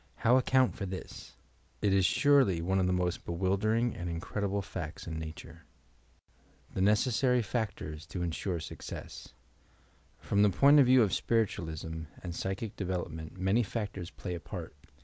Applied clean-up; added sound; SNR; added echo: none; none; none; none.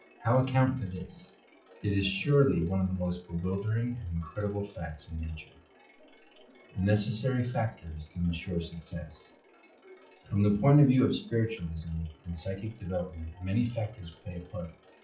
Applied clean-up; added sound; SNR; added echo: classical method WPE with log-MMSE.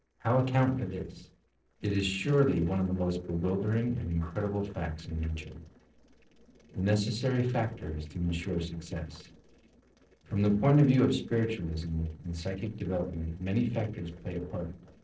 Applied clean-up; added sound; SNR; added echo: neural separator model SepFormer DNS4.